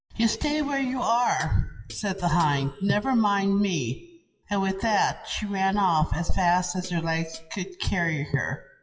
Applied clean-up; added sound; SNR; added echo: classical method WPE with log-MMSE.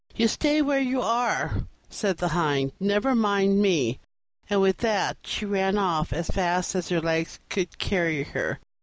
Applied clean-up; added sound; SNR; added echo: none; none; none; none.